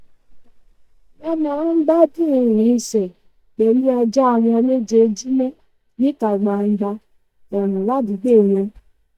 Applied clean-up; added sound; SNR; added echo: neural mask model DeepFilterNet 3.